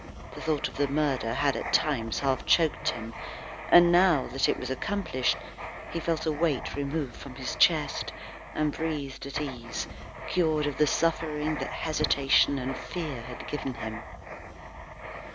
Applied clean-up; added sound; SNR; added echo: none; Writing; 10 dB; none.